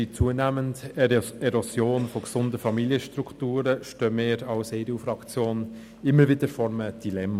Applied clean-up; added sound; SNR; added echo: none; none; none; none.